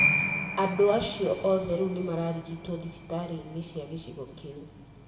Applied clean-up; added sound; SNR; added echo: none; Piano; 4 dB; reverberation time 1.9 s.